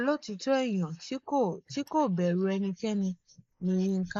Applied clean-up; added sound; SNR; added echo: neural mask model Resemble Enhance denoiser.